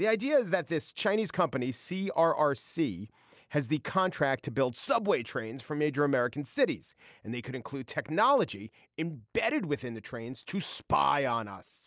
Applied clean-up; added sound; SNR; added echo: none; none; none; none.